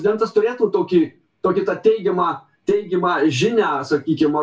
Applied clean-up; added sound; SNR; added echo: none; none; none; reverberation time 0.2 s.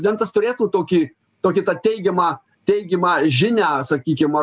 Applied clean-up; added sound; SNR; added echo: none; none; none; none.